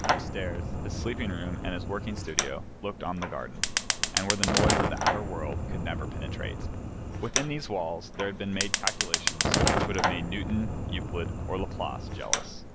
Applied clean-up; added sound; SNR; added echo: none; Fire; -4 dB; none.